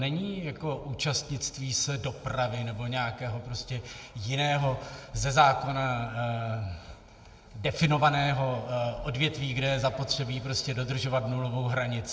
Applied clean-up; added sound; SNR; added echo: none; none; none; reverberation time 1.0 s.